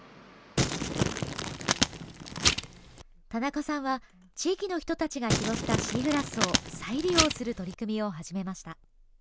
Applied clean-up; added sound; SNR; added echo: none; Crumpling, crinkling; -3 dB; none.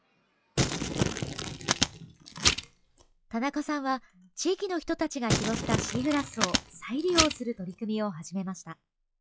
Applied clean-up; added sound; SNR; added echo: classical method log-MMSE.